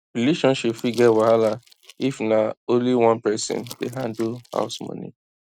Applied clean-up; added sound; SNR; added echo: neural mask model RNNoise.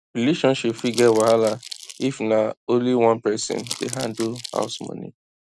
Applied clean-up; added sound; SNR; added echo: none; Crumpling, crinkling; 14 dB; none.